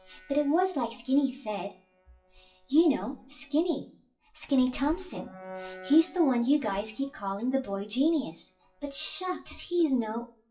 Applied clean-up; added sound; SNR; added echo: classical method WPE with log-MMSE.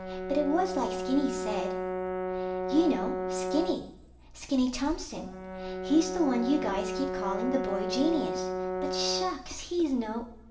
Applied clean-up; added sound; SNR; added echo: none; Brass instrument; 3 dB; reverberation time 0.7 s.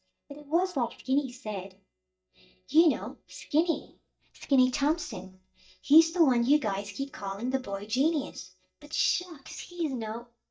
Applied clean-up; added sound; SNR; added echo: neural mask model DeepFilterNet 3.